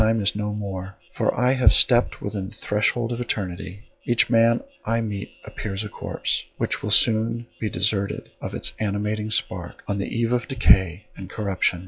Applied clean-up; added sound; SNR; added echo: classical method log-MMSE.